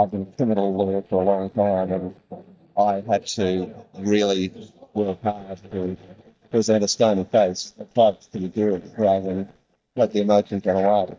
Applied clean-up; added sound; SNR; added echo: neural mask model DeepFilterNet 3.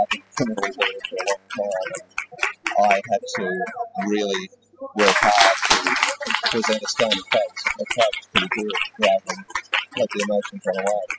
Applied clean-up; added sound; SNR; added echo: classical method spectral subtraction.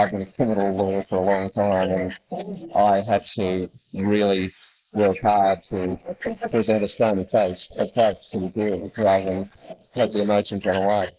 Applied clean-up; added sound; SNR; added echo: neural mask model Resemble Enhance denoiser.